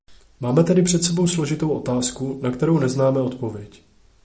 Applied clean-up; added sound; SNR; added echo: none; none; none; none.